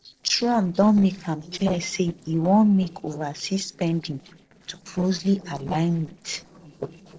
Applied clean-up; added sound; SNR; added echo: neural separator model SepFormer DNS4.